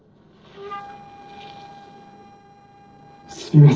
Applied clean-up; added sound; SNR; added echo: neural separator model SepFormer DNS4.